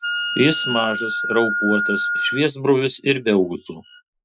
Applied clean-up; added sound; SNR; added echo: classical method Wiener filter.